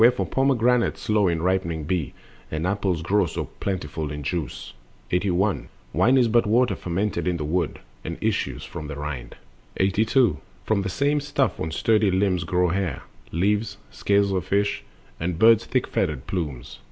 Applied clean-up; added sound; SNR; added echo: none; none; none; none.